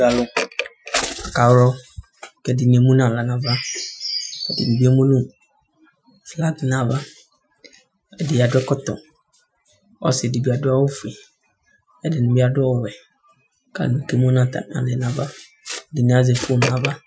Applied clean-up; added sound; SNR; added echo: classical method Wiener filter.